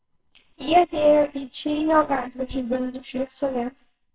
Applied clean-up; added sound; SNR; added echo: neural separator model SepFormer WHAMR!.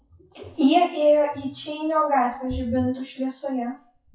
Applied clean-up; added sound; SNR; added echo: classical method WPE with log-MMSE.